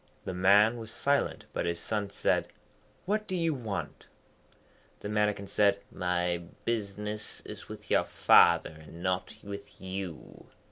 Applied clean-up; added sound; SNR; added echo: none; none; none; none.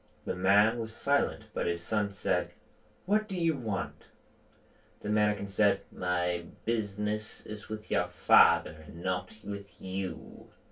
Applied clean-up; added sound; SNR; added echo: none; none; none; reverberation time 0.2 s.